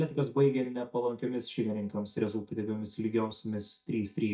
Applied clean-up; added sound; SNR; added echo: neural mask model DeepFilterNet 3.